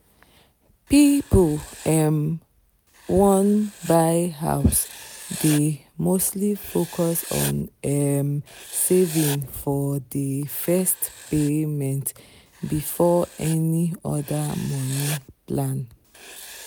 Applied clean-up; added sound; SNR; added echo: none; Writing; 17 dB; none.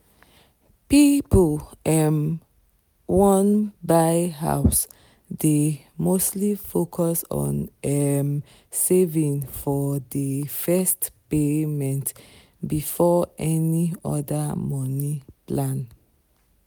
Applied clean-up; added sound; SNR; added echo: none; none; none; none.